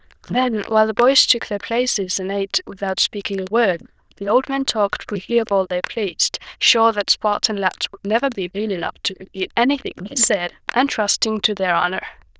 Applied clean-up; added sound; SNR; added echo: neural diffusion model UNIVERSE++.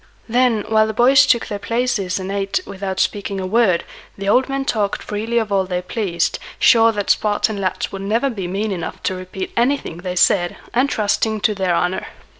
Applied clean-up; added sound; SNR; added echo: none; none; none; none.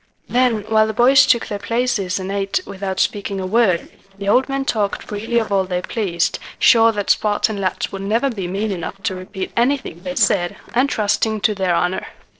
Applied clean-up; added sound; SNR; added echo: neural separator model SepFormer DNS4.